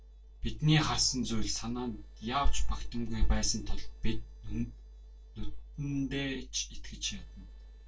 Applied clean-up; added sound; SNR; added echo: neural separator model SepFormer DNS4.